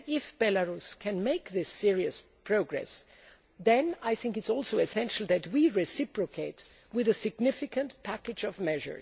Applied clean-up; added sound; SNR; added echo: none; none; none; none.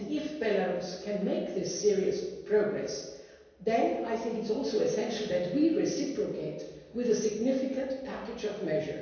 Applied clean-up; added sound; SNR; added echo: none; none; none; reverberation time 1.2 s.